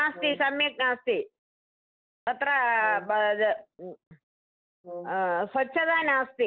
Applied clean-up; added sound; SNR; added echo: neural separator model SepFormer DNS4.